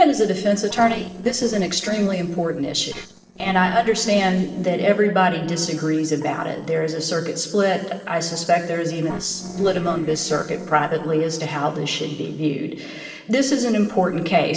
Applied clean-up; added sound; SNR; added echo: neural separator model SepFormer DNS4.